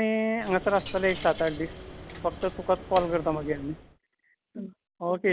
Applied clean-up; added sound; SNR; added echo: none; Coin (dropping); 12 dB; none.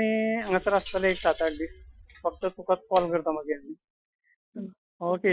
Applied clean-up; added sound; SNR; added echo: classical method Wiener filter.